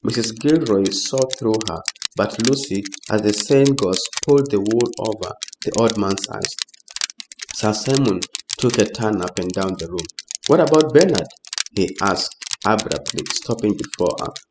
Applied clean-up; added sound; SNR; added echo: classical method spectral subtraction.